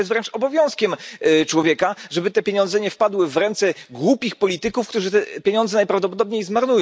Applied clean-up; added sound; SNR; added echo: none; none; none; none.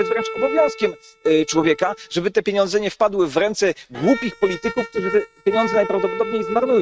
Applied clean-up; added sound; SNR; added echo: neural mask model RNNoise.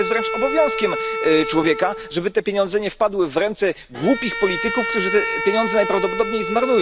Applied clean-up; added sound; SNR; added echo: none; Bowed string instrument; 6 dB; none.